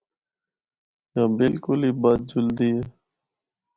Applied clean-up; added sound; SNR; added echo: none; none; none; none.